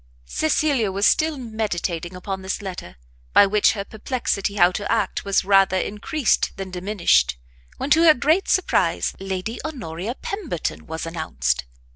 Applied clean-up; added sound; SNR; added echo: none; none; none; none.